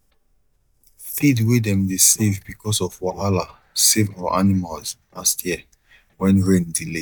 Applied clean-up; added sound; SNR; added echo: neural mask model DeepFilterNet 3.